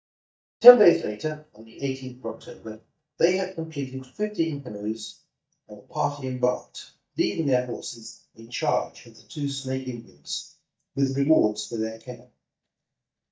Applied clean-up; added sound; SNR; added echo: neural mask model DeepFilterNet 3.